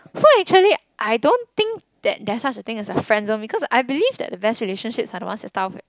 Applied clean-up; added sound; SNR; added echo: none; none; none; none.